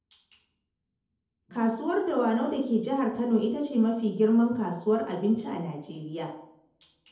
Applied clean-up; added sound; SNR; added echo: none; none; none; reverberation time 2.1 s.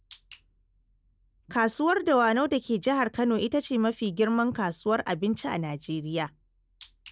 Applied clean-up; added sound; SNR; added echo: none; none; none; none.